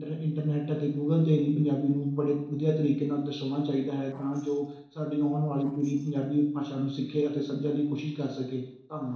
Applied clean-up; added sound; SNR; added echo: neural separator model SepFormer DNS4.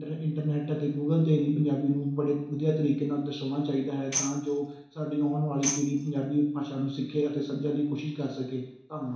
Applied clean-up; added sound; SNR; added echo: none; Tambourine; 9 dB; reverberation time 0.7 s.